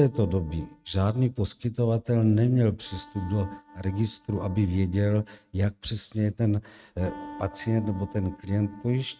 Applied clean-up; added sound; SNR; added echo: neural mask model RNNoise.